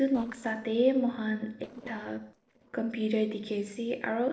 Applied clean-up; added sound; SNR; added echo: neural separator model SepFormer DNS4.